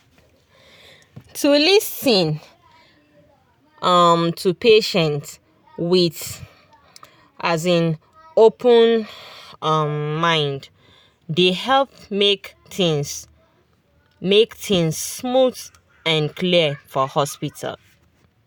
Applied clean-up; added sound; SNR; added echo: none; none; none; none.